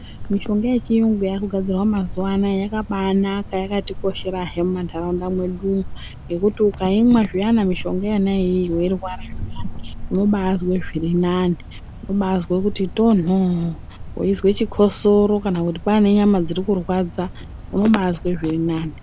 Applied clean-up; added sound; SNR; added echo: none; Cricket; 12 dB; none.